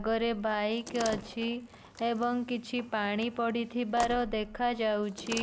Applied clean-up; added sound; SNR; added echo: none; Slam; 13 dB; none.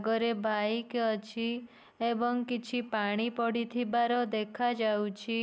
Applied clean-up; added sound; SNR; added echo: none; none; none; none.